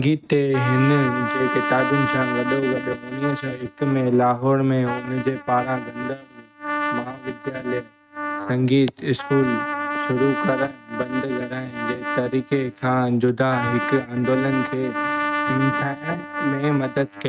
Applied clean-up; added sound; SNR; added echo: neural mask model RNNoise.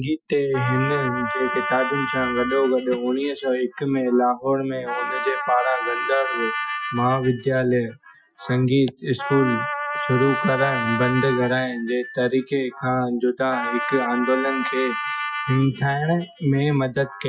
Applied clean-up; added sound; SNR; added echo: classical method Wiener filter.